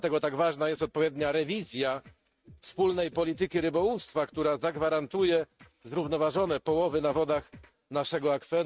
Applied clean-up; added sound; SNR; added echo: neural mask model RNNoise.